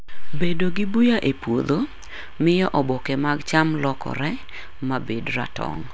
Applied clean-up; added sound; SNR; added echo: none; none; none; none.